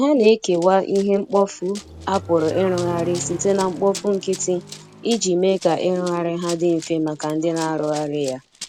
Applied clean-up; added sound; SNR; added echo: none; Run + Accelerating, revving, vroom; 17 dB; none.